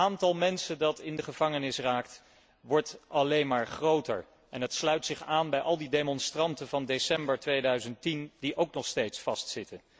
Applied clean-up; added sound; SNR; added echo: none; none; none; none.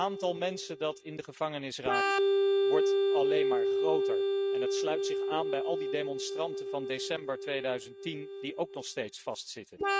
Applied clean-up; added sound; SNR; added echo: neural mask model RNNoise.